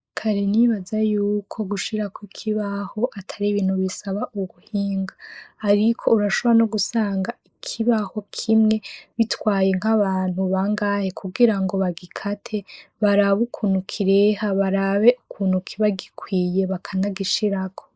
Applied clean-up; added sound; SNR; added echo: neural mask model Resemble Enhance denoiser.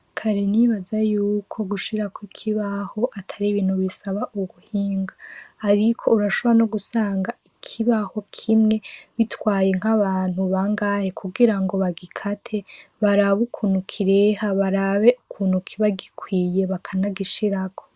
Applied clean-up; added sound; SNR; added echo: none; none; none; none.